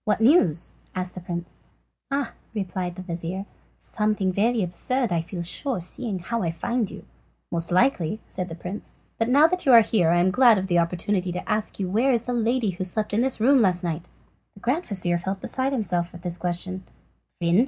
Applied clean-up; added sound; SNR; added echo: none; none; none; none.